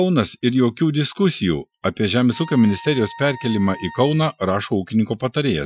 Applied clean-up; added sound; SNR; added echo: classical method Wiener filter.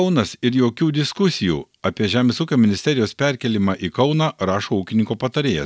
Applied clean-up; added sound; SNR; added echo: none; none; none; none.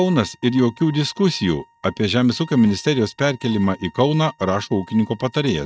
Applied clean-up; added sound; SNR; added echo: neural mask model RNNoise.